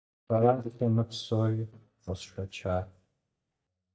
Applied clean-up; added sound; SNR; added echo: neural mask model DeepFilterNet 3.